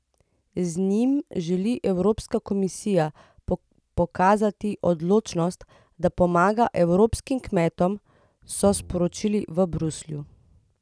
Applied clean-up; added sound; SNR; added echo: none; Bowed string instrument; 20 dB; none.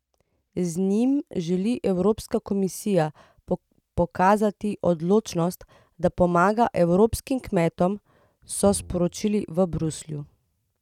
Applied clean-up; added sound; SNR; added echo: neural mask model RNNoise.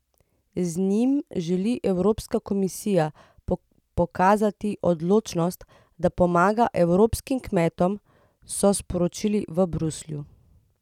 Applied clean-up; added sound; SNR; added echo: none; none; none; none.